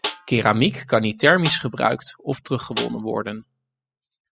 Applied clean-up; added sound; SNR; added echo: classical method spectral subtraction.